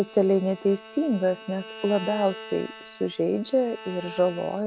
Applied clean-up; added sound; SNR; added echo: none; Bowed string instrument; 16 dB; none.